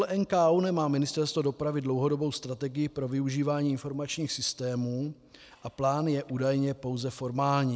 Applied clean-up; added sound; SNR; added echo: none; none; none; none.